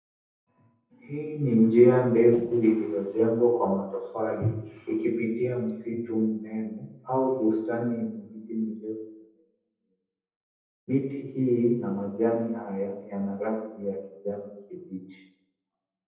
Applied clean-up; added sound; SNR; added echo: neural separator model SepFormer DNS4.